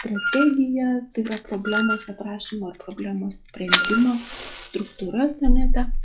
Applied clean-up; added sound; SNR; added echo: classical method log-MMSE.